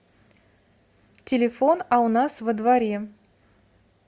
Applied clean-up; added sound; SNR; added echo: none; none; none; none.